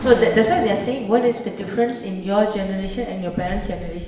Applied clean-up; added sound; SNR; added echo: none; Race car, auto racing / Accelerating, revving, vroom; 12 dB; reverberation time 0.9 s.